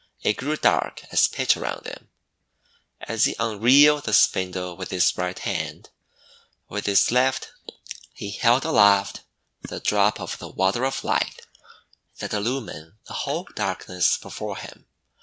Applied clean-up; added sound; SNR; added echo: none; none; none; none.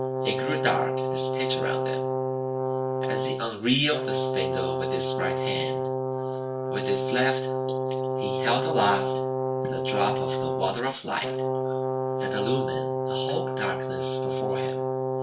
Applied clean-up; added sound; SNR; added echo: none; Brass instrument; -2 dB; reverberation time 0.3 s.